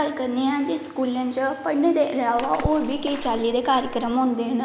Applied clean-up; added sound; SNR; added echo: none; Water / Splash, splatter; 10 dB; none.